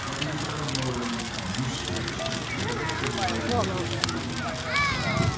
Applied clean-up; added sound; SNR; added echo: none; Crackle; -5 dB; reverberation time 0.6 s.